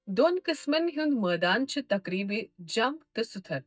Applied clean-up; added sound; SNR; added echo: neural mask model DeepFilterNet 3.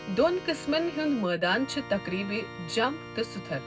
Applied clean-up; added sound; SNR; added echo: none; Organ; 13 dB; reverberation time 0.3 s.